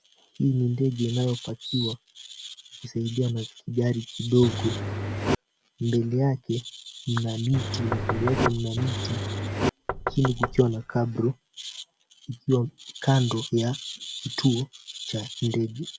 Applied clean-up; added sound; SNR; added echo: none; Knock + Engine; 2 dB; none.